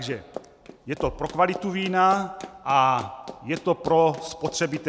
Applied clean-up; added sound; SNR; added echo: none; Run; 17 dB; none.